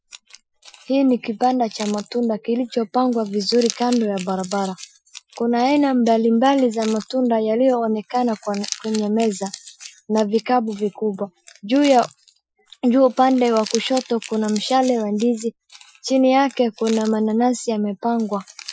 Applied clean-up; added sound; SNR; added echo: classical method Wiener filter.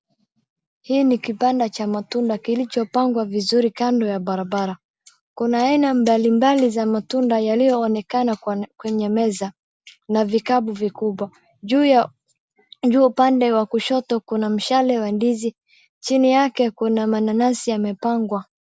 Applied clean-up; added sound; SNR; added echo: none; none; none; none.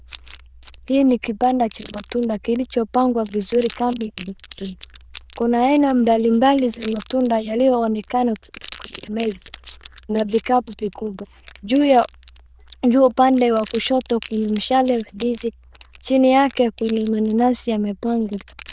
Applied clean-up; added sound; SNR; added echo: neural diffusion model UNIVERSE++.